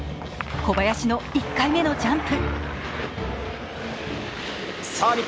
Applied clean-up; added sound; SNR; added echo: none; none; none; none.